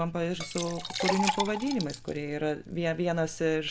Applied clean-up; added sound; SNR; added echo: none; Liquid; 6 dB; none.